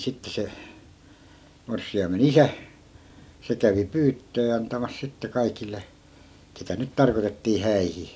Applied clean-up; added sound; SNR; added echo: none; none; none; none.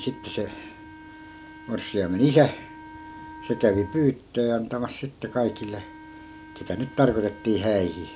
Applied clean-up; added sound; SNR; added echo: none; Wind instrument, woodwind instrument; 18 dB; none.